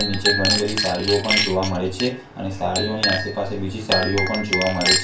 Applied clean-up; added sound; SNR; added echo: none; Chink, clink; 1 dB; reverberation time 0.3 s.